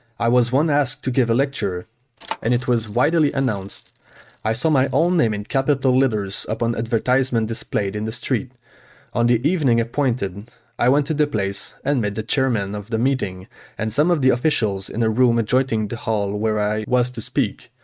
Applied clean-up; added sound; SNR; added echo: neural mask model RNNoise.